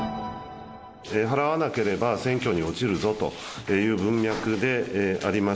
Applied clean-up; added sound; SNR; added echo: none; none; none; none.